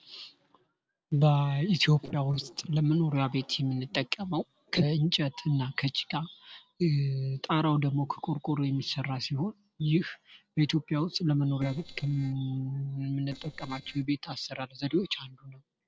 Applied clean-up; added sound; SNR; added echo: neural separator model SepFormer DNS4.